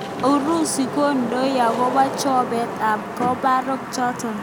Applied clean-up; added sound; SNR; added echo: none; Wind / Rain; 7 dB; none.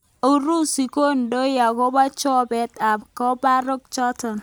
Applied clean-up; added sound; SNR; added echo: none; none; none; none.